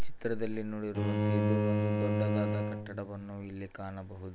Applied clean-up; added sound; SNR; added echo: none; Bowed string instrument; -4 dB; none.